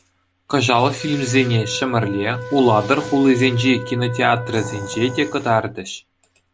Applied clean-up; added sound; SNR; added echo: none; Animal + Wind instrument, woodwind instrument; 14 dB; none.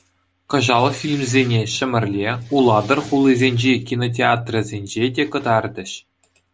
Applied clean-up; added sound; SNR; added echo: none; none; none; none.